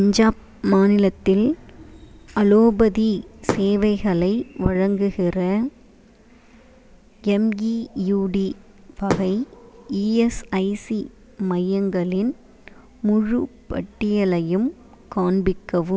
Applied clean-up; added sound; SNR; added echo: none; Fireworks; 14 dB; none.